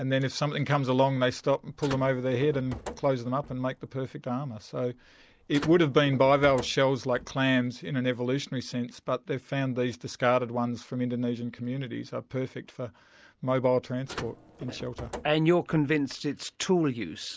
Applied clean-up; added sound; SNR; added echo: none; Car; 16 dB; none.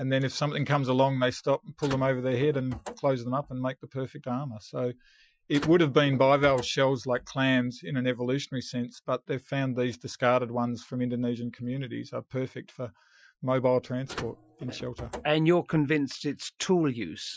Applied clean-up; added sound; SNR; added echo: classical method Wiener filter.